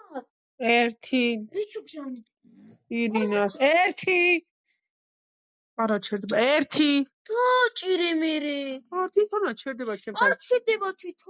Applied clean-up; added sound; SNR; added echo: none; none; none; none.